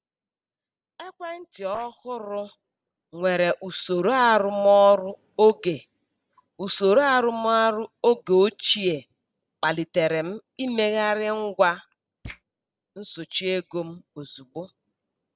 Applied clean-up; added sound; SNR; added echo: neural separator model SepFormer DNS4.